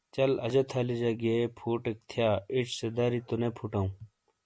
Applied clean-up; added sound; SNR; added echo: none; none; none; none.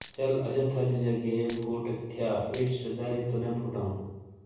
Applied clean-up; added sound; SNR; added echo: none; Coin (dropping); 10 dB; reverberation time 1.1 s.